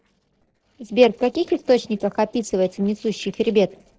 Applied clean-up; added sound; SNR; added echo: neural separator model SepFormer DNS4.